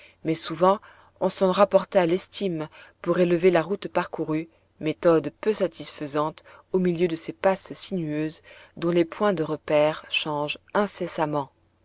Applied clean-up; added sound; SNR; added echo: none; none; none; none.